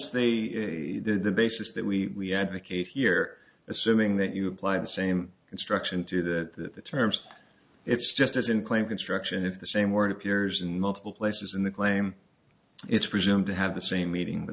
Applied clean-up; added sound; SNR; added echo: none; none; none; none.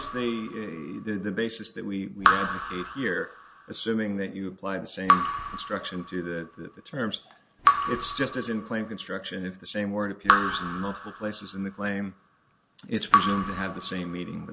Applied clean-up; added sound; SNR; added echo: none; Raindrop / Drip; -2 dB; none.